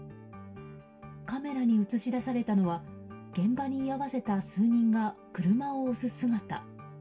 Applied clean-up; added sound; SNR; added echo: none; none; none; reverberation time 0.2 s.